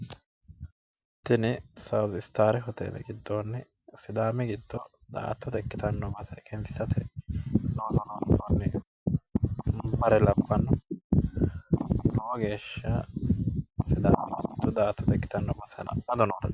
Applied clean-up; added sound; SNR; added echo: none; none; none; none.